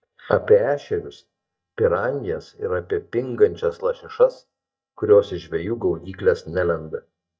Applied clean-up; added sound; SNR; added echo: neural mask model DeepFilterNet 3.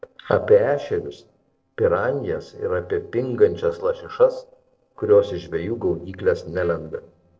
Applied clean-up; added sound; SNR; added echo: neural separator model SepFormer DNS4.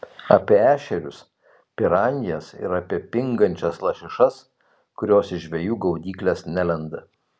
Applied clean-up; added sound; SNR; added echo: none; none; none; none.